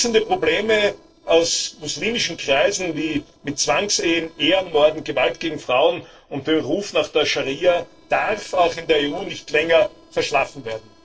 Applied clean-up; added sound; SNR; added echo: neural separator model SepFormer DNS4.